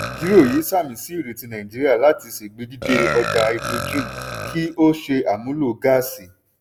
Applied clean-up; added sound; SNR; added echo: none; Burping, eructation; 9 dB; none.